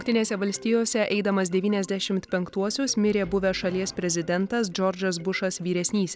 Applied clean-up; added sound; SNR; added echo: none; none; none; none.